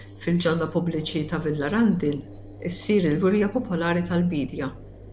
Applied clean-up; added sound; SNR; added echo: none; Engine; 17 dB; none.